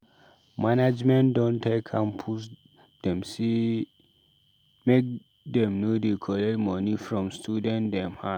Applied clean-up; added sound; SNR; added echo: none; none; none; none.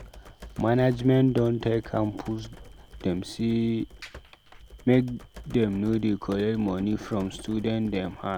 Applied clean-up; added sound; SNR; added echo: none; Computer keyboard; 19 dB; none.